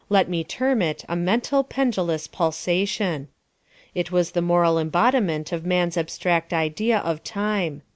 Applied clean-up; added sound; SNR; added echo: none; none; none; none.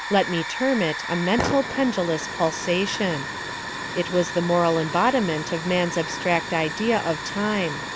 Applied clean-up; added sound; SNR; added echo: none; Hiss / Fire; 7 dB; none.